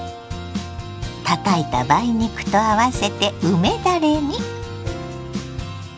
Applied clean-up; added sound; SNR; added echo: none; none; none; none.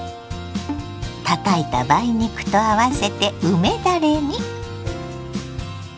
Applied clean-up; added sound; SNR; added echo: none; Bowed string instrument; 16 dB; none.